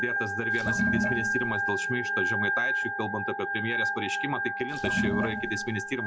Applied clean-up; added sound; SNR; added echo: none; Sink (filling or washing) / Water + Organ; -4 dB; none.